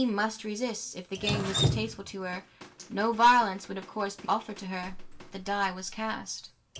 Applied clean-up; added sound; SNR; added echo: none; Drip; 7 dB; reverberation time 0.2 s.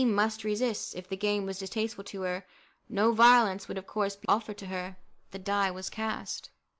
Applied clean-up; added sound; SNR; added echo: none; none; none; none.